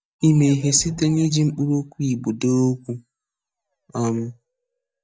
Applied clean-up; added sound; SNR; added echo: neural mask model DeepFilterNet 3.